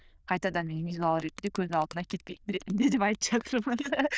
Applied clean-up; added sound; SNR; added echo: neural diffusion model UNIVERSE++.